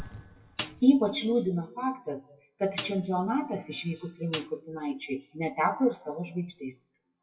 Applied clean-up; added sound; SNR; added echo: classical method WPE with log-MMSE.